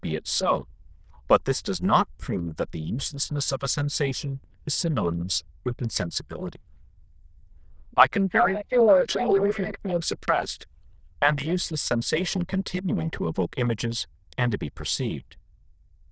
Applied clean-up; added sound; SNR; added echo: neural diffusion model UNIVERSE++.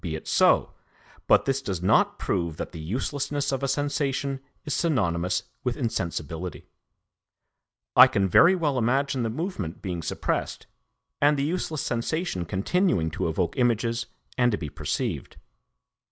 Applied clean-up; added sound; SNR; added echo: none; none; none; none.